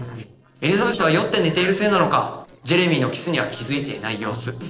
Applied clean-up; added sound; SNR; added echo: neural separator model SepFormer DNS4.